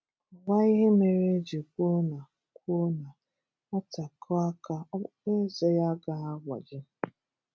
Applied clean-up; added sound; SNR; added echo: none; none; none; none.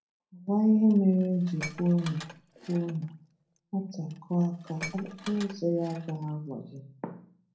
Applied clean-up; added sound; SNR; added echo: none; Dishes, pots, and pans; 18 dB; reverberation time 0.6 s.